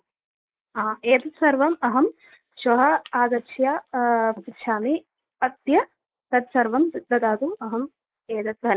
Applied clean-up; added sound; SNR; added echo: neural mask model Resemble Enhance denoiser.